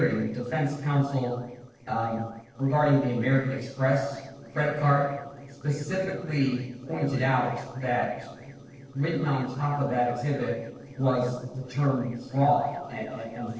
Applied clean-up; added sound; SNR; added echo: neural separator model SepFormer DNS4.